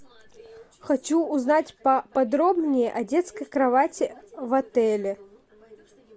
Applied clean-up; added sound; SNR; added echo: none; none; none; none.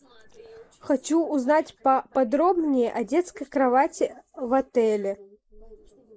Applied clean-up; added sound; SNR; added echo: neural mask model Resemble Enhance denoiser.